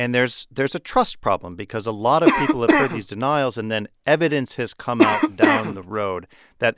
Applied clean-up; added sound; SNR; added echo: none; Cough; -3 dB; none.